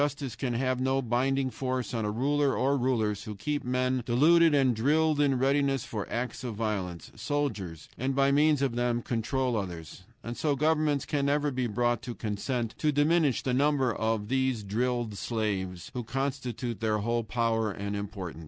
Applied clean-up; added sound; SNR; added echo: none; none; none; none.